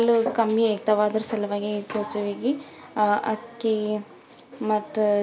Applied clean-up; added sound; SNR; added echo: none; none; none; none.